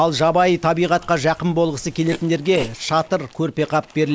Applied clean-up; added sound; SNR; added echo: neural mask model Resemble Enhance denoiser.